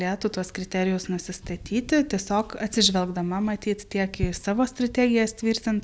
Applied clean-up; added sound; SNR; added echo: none; none; none; none.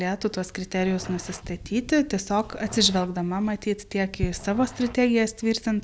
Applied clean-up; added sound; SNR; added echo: none; Growling; 19 dB; none.